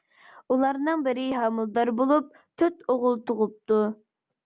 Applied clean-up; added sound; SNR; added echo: none; none; none; none.